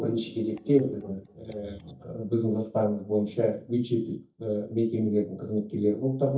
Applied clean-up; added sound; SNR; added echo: neural mask model DeepFilterNet 3.